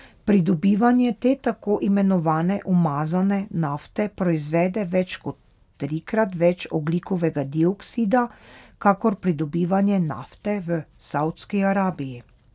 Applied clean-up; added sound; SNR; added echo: none; none; none; none.